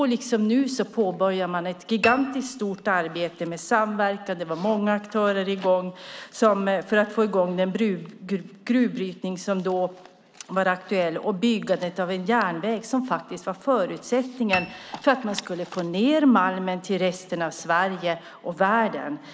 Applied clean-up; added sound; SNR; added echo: none; Piano; 11 dB; none.